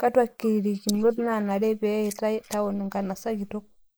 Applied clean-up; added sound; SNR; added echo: neural mask model Resemble Enhance denoiser.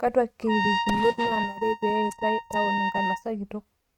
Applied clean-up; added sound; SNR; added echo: neural mask model RNNoise.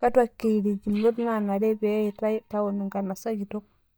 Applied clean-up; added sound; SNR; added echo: neural mask model DeepFilterNet 3.